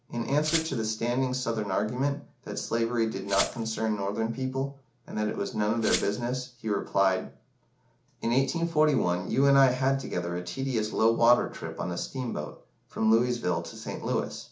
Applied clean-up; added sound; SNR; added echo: none; Glass; 10 dB; none.